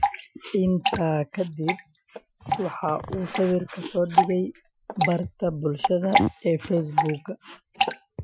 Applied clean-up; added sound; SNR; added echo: classical method Wiener filter.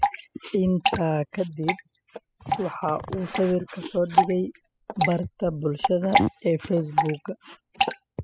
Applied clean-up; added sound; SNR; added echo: classical method spectral subtraction.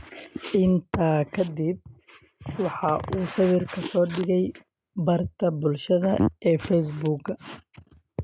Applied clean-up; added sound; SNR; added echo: none; none; none; none.